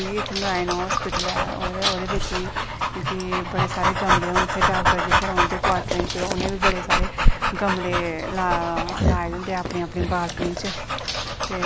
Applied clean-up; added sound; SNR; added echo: none; Dog; -4 dB; none.